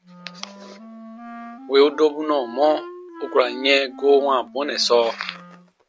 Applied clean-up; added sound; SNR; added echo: none; Wind instrument, woodwind instrument; 17 dB; none.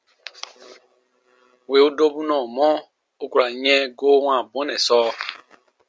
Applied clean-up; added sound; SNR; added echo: none; none; none; none.